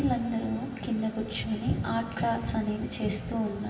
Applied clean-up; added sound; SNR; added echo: none; Wind; 17 dB; reverberation time 1.2 s.